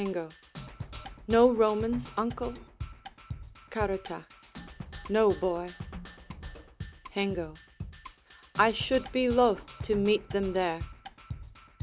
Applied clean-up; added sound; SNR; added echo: none; Percussion; 12 dB; none.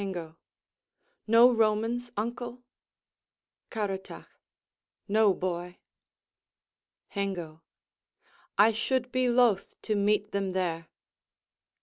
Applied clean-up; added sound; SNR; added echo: none; none; none; none.